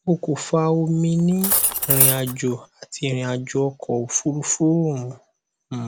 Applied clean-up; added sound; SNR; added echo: none; Cutlery, silverware; -1 dB; none.